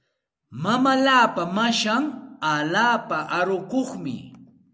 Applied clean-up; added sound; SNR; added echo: none; none; none; none.